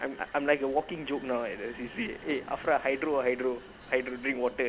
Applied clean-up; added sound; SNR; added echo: none; Vehicle; 18 dB; none.